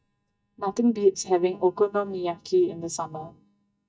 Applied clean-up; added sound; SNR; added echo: neural mask model DeepFilterNet 3.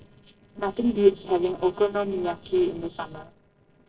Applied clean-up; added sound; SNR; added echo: neural separator model SepFormer DNS4.